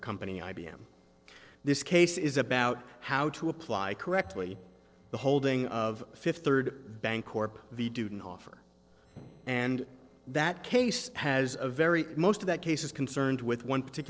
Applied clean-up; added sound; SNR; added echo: neural separator model SepFormer DNS4.